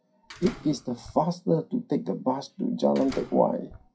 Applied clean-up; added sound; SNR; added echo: classical method WPE with log-MMSE.